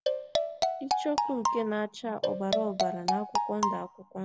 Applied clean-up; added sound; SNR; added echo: none; Marimba, xylophone; -3 dB; none.